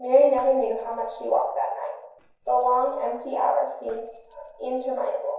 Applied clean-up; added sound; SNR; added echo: neural separator model SepFormer DNS4.